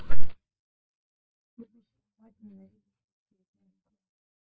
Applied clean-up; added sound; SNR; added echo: neural mask model DeepFilterNet 3.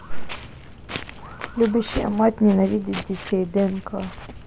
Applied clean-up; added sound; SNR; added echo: none; Walk, footsteps; 15 dB; none.